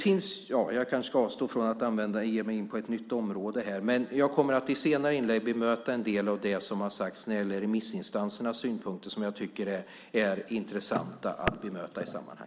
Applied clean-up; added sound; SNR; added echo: none; none; none; none.